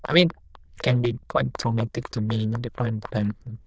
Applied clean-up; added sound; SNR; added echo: neural diffusion model UNIVERSE++.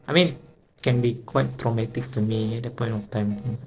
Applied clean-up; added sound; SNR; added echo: neural separator model SepFormer DNS4.